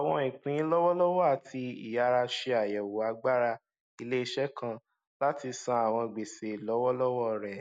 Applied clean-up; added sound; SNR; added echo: none; none; none; none.